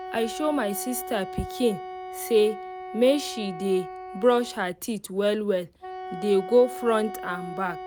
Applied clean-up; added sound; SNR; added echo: none; Wind instrument, woodwind instrument; 11 dB; none.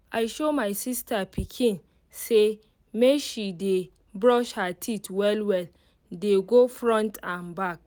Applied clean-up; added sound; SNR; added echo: none; none; none; none.